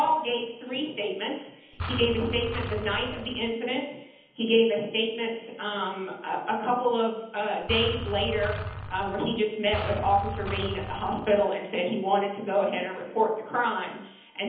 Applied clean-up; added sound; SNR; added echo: none; Engine; 7 dB; reverberation time 1.3 s.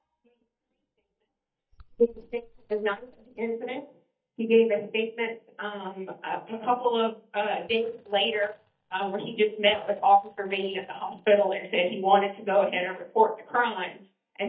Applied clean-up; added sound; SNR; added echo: neural mask model DeepFilterNet 3.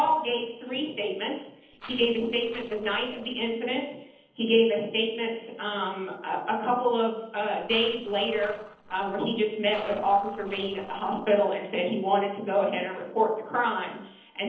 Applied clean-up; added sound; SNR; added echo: neural separator model SepFormer DNS4.